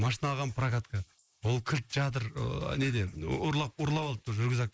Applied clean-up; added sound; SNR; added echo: neural mask model Resemble Enhance denoiser.